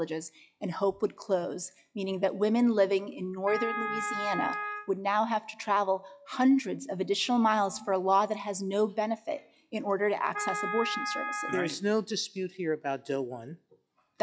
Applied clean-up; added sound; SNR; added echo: classical method log-MMSE.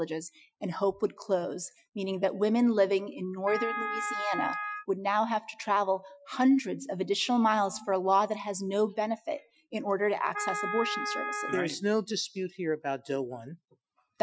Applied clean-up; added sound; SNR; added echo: classical method Wiener filter.